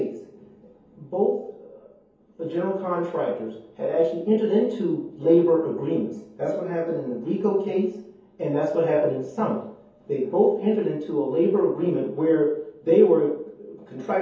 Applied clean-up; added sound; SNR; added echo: none; none; none; reverberation time 0.7 s.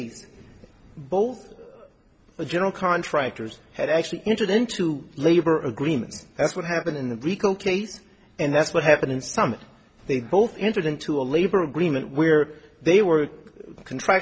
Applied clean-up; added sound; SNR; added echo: none; none; none; none.